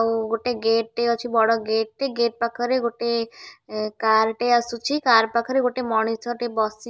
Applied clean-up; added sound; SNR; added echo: none; none; none; none.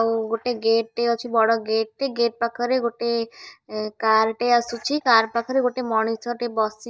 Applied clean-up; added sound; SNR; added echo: neural mask model DeepFilterNet 3.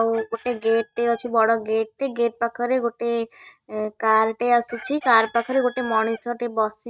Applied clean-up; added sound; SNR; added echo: neural mask model RNNoise.